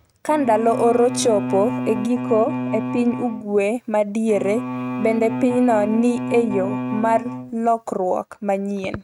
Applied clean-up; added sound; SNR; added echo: neural mask model RNNoise.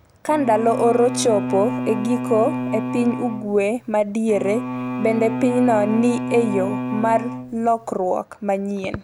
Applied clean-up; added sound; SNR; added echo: none; Bowed string instrument; 6 dB; none.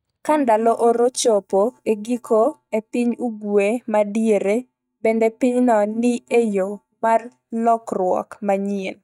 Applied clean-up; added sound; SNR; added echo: neural mask model DeepFilterNet 3.